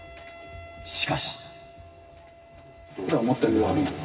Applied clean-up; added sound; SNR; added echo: none; Wind instrument, woodwind instrument; 19 dB; reverberation time 1.3 s.